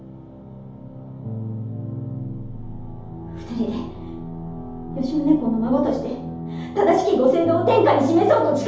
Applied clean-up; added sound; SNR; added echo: none; Bass guitar; 14 dB; reverberation time 0.8 s.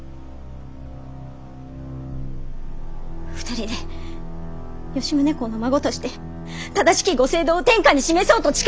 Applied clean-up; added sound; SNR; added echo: none; none; none; none.